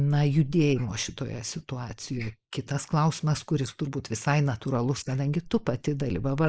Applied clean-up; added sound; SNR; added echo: neural mask model Resemble Enhance denoiser.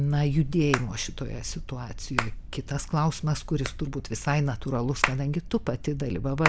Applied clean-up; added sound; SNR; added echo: none; Hands; 8 dB; none.